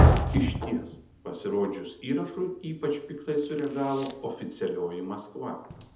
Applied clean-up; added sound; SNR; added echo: none; Slam; -2 dB; reverberation time 0.7 s.